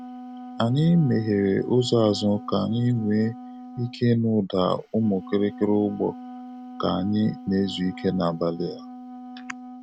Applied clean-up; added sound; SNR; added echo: none; Wind instrument, woodwind instrument; 15 dB; none.